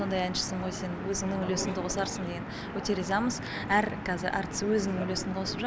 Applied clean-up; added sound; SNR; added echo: none; none; none; none.